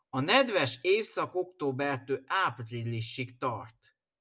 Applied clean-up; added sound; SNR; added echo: none; none; none; none.